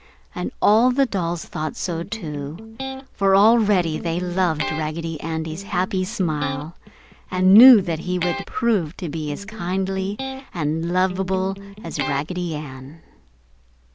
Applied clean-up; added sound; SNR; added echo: none; Electric guitar; 12 dB; none.